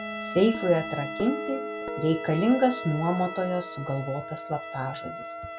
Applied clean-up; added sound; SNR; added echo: none; Guitar + Trumpet; 8 dB; none.